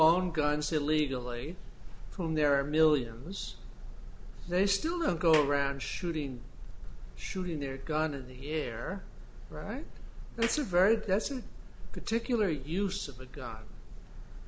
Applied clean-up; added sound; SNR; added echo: none; Clapping; 12 dB; none.